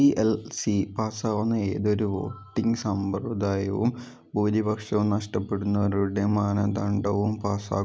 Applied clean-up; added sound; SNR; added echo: none; none; none; none.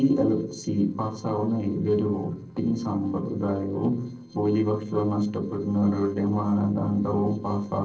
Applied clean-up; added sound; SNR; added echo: neural separator model SepFormer DNS4.